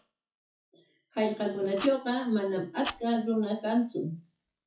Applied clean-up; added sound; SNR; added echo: classical method WPE with log-MMSE.